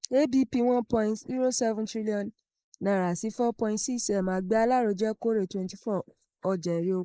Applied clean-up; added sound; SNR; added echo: neural mask model Resemble Enhance denoiser.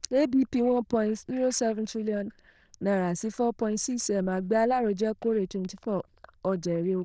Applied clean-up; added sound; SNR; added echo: neural diffusion model UNIVERSE++.